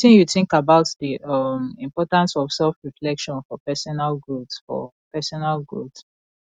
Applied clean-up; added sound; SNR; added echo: none; none; none; none.